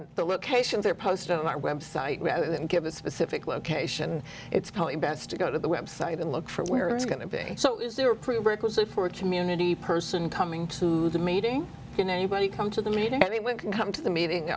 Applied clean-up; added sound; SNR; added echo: none; none; none; none.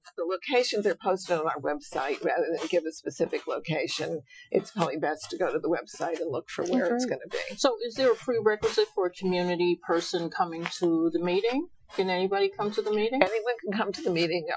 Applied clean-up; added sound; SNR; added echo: classical method Wiener filter.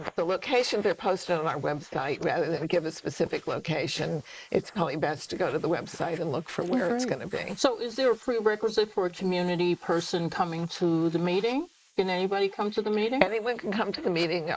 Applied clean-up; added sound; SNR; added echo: neural mask model Resemble Enhance denoiser.